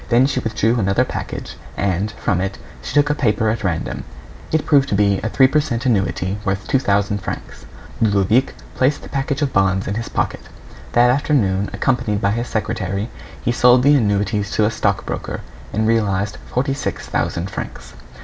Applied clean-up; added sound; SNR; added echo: none; none; none; none.